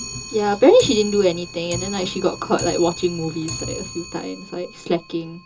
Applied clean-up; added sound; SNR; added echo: none; Clock; 12 dB; reverberation time 0.2 s.